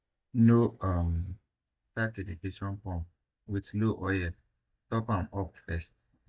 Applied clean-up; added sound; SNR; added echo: neural mask model DeepFilterNet 3.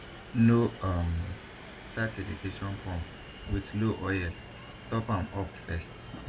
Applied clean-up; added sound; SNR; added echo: none; Subway, metro, underground; 12 dB; reverberation time 0.2 s.